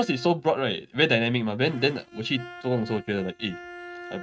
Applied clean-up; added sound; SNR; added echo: neural mask model RNNoise.